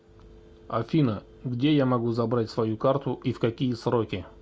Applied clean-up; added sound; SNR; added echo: none; none; none; none.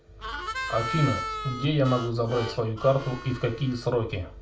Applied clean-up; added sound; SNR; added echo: none; Harmonica; 8 dB; reverberation time 0.3 s.